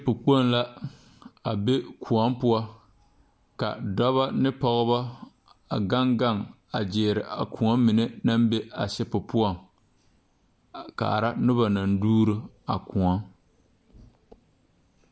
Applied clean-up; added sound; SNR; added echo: none; none; none; none.